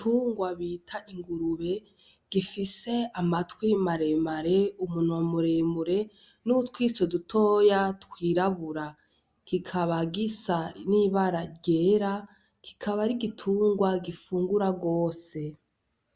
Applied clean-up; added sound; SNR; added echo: none; none; none; none.